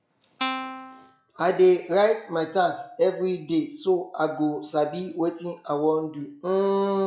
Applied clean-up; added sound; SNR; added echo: classical method log-MMSE.